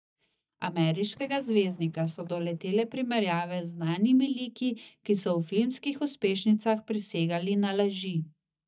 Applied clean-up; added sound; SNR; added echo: neural mask model DeepFilterNet 3.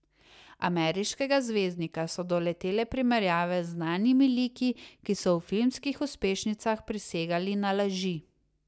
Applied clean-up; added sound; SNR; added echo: none; none; none; none.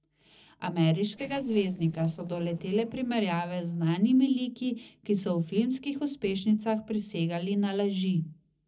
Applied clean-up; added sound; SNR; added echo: neural separator model SepFormer DNS4.